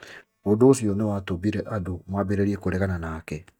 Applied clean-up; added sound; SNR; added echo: neural mask model DeepFilterNet 3.